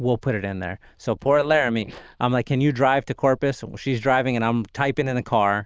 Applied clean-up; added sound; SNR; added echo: neural diffusion model UNIVERSE++.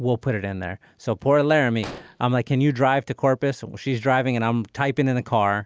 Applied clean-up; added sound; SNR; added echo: none; Explosion; 18 dB; none.